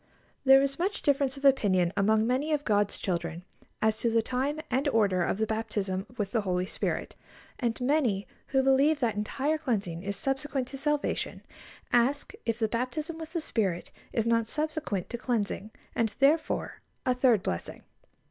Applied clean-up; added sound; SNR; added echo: none; none; none; none.